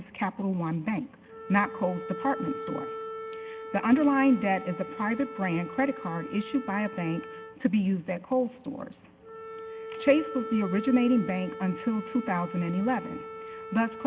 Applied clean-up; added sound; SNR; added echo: none; Wind instrument, woodwind instrument; 12 dB; none.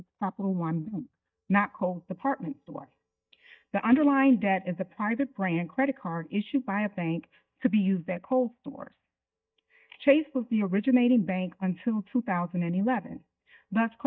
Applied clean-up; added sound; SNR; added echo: neural mask model DeepFilterNet 3.